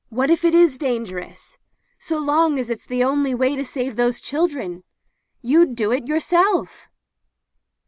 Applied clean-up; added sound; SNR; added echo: none; none; none; none.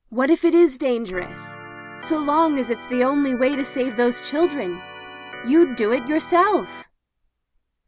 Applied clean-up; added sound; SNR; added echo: none; Organ; 17 dB; none.